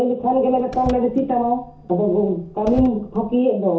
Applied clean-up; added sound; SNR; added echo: none; Car; 16 dB; reverberation time 0.7 s.